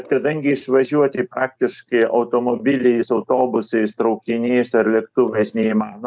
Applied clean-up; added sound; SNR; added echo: neural mask model DeepFilterNet 3.